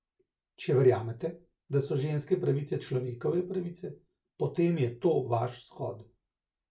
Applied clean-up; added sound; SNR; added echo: none; none; none; none.